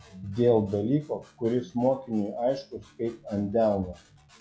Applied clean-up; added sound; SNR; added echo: classical method log-MMSE.